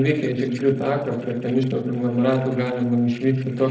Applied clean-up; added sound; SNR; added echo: neural separator model SepFormer DNS4.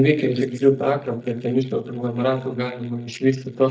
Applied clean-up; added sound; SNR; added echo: neural mask model DeepFilterNet 3.